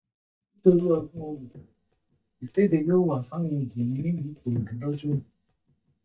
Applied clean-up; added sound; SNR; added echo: neural mask model DeepFilterNet 3.